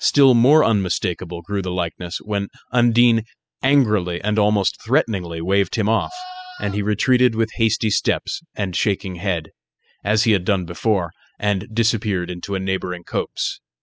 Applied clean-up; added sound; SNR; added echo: classical method spectral subtraction.